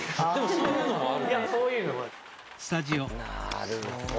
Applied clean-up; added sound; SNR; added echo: none; Rain + Vehicle; 14 dB; none.